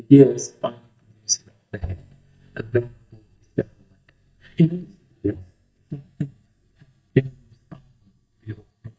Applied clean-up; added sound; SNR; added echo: neural mask model DeepFilterNet 3.